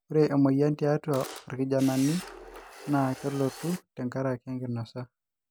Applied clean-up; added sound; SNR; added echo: none; Camera; 15 dB; none.